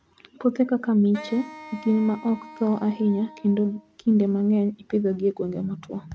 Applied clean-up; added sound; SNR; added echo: none; Wind instrument, woodwind instrument; 19 dB; none.